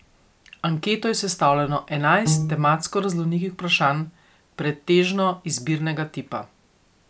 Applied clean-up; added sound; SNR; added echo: none; Piano; 2 dB; none.